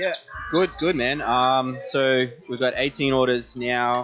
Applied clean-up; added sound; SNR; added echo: classical method log-MMSE.